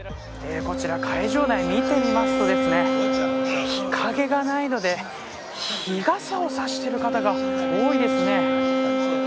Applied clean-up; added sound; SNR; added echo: none; Wind instrument, woodwind instrument; -1 dB; none.